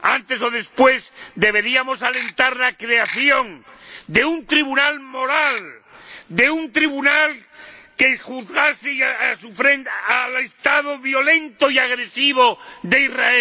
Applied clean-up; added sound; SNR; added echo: none; Ratchet, pawl / Percussion; 10 dB; none.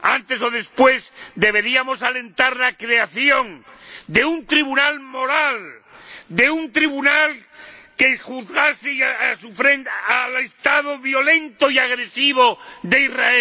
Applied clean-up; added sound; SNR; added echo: none; none; none; none.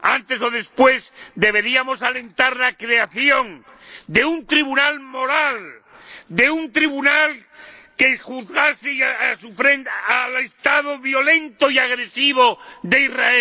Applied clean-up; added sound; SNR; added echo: neural separator model SepFormer DNS4.